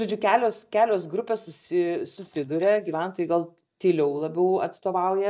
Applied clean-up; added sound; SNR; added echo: neural mask model DeepFilterNet 3.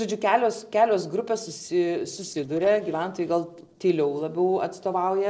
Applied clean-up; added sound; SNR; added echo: neural separator model SepFormer DNS4.